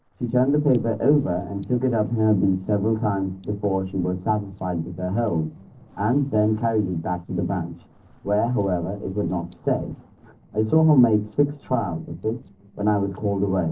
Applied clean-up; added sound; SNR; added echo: neural separator model SepFormer DNS4.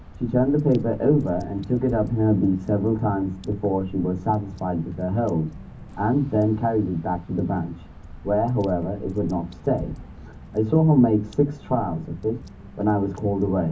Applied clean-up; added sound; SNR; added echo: none; Drip / Water; 16 dB; reverberation time 0.4 s.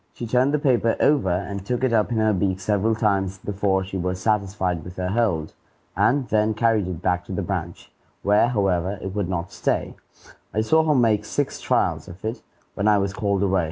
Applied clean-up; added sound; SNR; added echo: none; none; none; none.